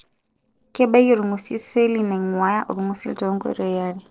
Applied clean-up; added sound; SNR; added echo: neural separator model SepFormer DNS4.